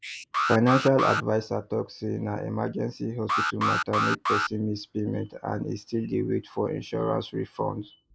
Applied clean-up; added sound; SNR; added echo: neural mask model Resemble Enhance denoiser.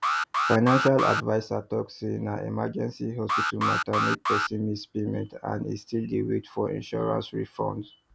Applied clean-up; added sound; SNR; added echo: none; Alarm; 0 dB; none.